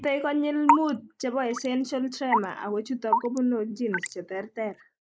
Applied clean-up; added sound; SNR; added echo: neural mask model Resemble Enhance denoiser.